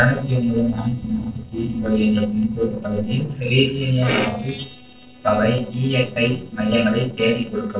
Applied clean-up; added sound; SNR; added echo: neural separator model SepFormer DNS4.